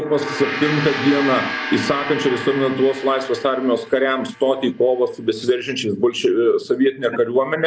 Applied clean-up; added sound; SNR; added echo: none; Gong; 11 dB; none.